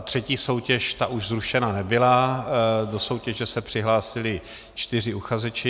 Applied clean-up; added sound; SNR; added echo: none; none; none; none.